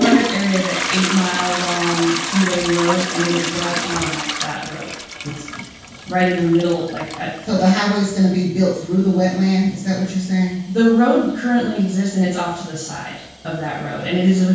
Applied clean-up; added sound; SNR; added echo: none; Trickle, dribble / Toilet flush / Hiss; 8 dB; reverberation time 0.6 s.